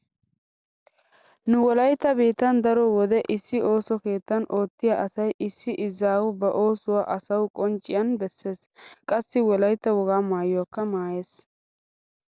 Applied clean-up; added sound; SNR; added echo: none; none; none; none.